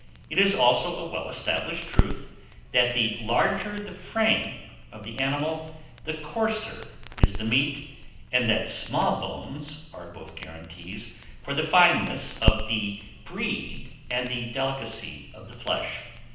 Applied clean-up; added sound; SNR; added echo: none; Crackle; 5 dB; reverberation time 0.9 s.